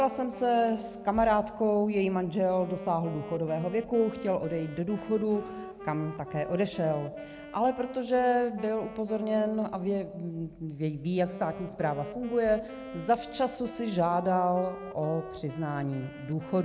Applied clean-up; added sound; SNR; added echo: none; Wind instrument, woodwind instrument; 15 dB; none.